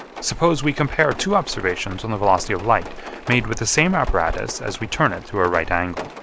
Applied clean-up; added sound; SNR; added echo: none; Rain; 15 dB; none.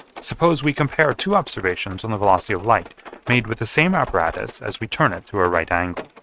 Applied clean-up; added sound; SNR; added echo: neural mask model RNNoise.